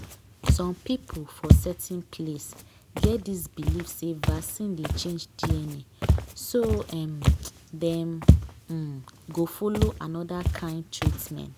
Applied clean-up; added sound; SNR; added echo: none; Walk, footsteps; -5 dB; none.